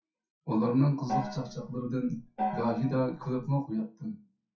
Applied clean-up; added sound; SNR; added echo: classical method WPE with log-MMSE.